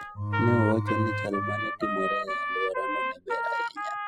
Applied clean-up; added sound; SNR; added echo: classical method spectral subtraction.